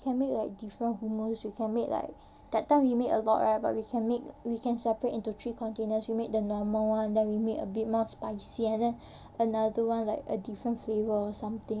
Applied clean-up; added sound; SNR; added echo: none; none; none; none.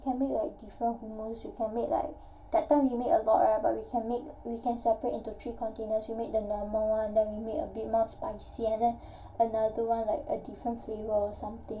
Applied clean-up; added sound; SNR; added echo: none; none; none; reverberation time 0.2 s.